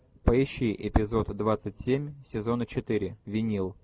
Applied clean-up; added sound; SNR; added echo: none; none; none; none.